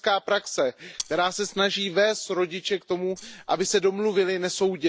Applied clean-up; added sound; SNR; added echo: neural separator model SepFormer DNS4.